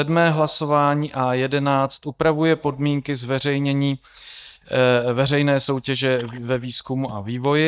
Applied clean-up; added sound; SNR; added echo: neural mask model DeepFilterNet 3.